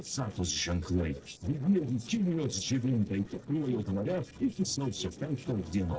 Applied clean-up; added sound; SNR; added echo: neural separator model SepFormer DNS4.